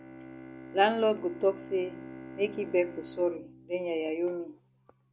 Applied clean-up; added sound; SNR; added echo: none; Bowed string instrument; 15 dB; none.